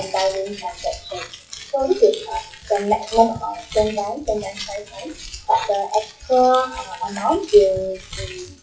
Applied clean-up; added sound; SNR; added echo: classical method WPE with log-MMSE.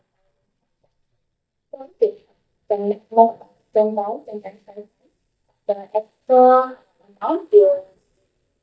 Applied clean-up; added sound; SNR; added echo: neural mask model DeepFilterNet 3.